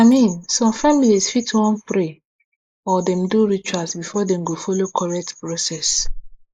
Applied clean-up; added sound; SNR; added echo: neural mask model Resemble Enhance denoiser.